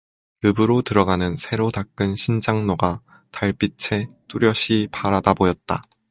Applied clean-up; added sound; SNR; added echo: neural mask model DeepFilterNet 3.